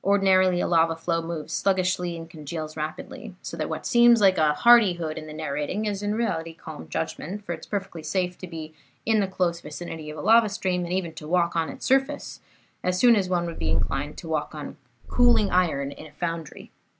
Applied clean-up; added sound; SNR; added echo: none; Purr; -3 dB; none.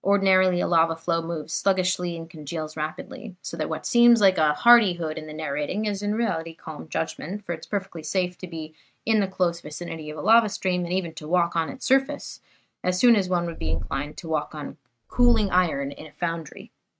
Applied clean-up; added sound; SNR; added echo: neural mask model RNNoise.